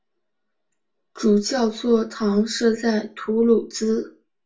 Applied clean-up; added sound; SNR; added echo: none; none; none; reverberation time 0.2 s.